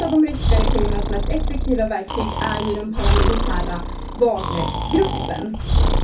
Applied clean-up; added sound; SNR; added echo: none; Breathing; -3 dB; reverberation time 0.3 s.